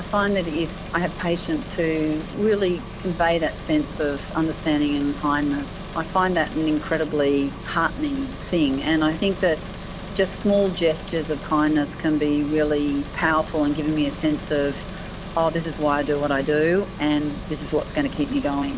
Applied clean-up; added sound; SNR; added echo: none; Engine; 11 dB; none.